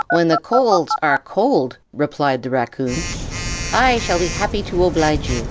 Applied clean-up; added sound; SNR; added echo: none; Telephone; 6 dB; none.